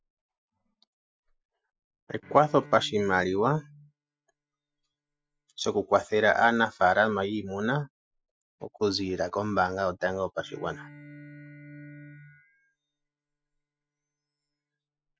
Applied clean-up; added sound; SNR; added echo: classical method Wiener filter.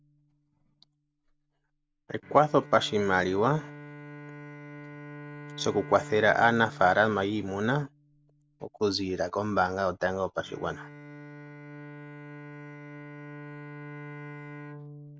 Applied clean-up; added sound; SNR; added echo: none; Bowed string instrument; 15 dB; none.